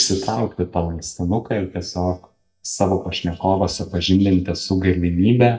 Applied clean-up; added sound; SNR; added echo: neural mask model DeepFilterNet 3.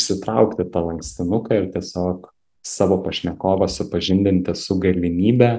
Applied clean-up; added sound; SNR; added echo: none; none; none; none.